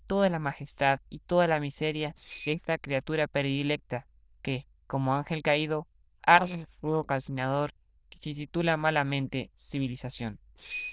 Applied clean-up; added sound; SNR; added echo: neural diffusion model UNIVERSE++.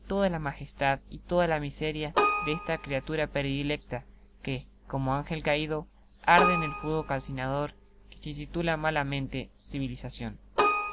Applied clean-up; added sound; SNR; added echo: none; Keyboard (musical); 5 dB; none.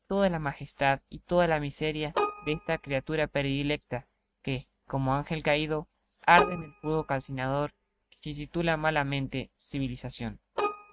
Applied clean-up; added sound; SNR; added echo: neural mask model RNNoise.